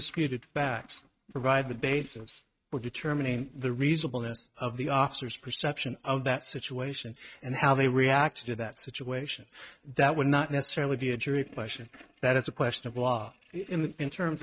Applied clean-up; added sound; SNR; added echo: neural mask model RNNoise.